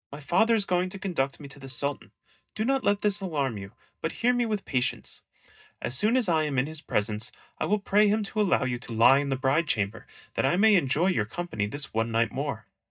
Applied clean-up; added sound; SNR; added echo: neural mask model DeepFilterNet 3.